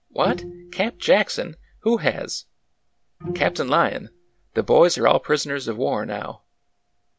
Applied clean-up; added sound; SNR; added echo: none; Bowed string instrument; 13 dB; none.